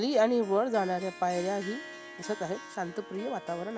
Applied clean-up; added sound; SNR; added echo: none; Harp; 14 dB; none.